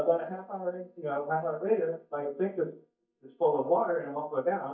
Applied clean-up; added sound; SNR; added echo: neural mask model DeepFilterNet 3.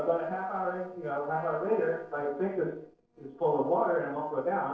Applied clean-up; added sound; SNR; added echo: neural separator model SepFormer DNS4.